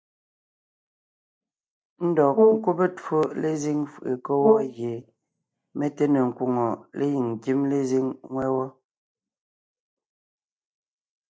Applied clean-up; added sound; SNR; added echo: neural mask model DeepFilterNet 3.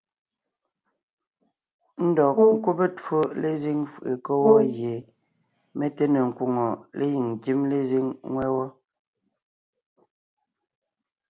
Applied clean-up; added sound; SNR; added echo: none; Brass instrument; -2 dB; none.